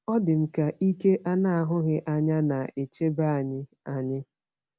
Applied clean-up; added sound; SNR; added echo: none; none; none; none.